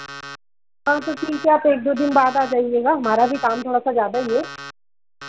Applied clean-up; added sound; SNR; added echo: none; Alarm; 17 dB; none.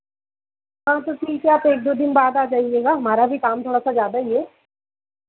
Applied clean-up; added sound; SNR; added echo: none; none; none; none.